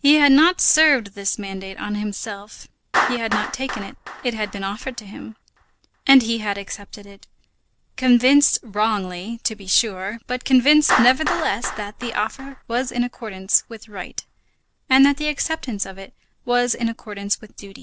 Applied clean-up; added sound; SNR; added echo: none; Clapping; 11 dB; none.